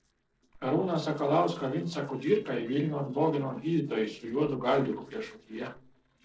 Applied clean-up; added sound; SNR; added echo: neural separator model SepFormer DNS4.